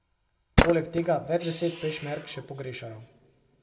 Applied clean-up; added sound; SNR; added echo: none; Tools; -2 dB; reverberation time 1.4 s.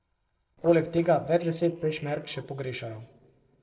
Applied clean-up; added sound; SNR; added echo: neural separator model SepFormer DNS4.